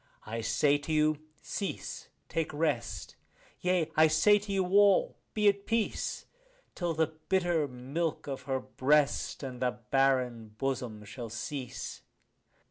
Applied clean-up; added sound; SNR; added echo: none; none; none; none.